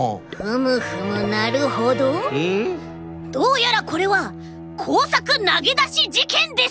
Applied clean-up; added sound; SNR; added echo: none; Bowed string instrument; 17 dB; none.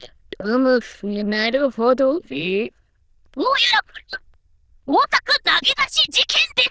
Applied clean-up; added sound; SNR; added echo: neural diffusion model UNIVERSE++.